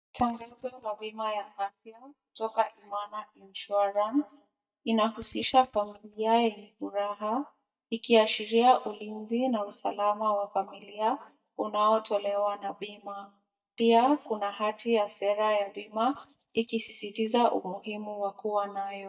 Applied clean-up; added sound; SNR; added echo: neural mask model DeepFilterNet 3.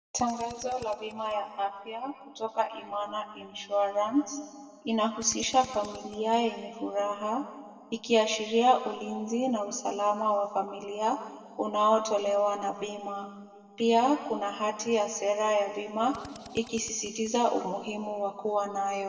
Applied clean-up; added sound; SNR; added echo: neural separator model SepFormer DNS4.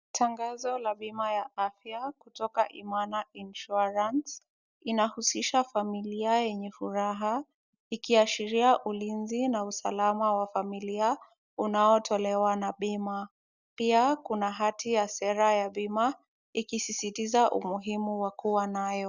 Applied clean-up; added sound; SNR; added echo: none; none; none; none.